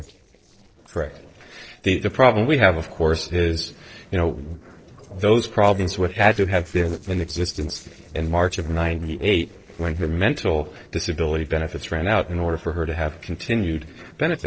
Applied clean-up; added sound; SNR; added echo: neural separator model SepFormer DNS4.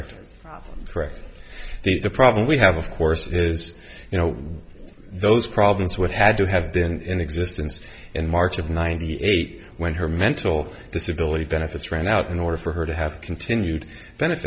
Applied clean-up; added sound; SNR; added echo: none; none; none; none.